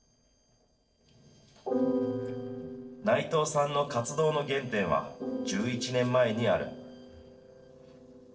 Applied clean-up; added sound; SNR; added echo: neural separator model SepFormer DNS4.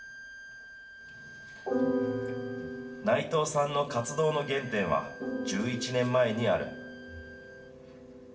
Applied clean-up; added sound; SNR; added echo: none; Bowed string instrument; 18 dB; reverberation time 0.7 s.